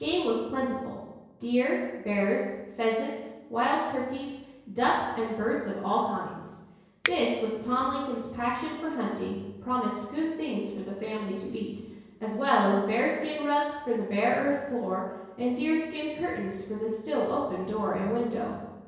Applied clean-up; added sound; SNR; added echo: none; Finger snapping; 0 dB; reverberation time 1.0 s.